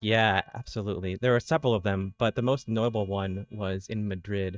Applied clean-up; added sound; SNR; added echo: neural mask model DeepFilterNet 3.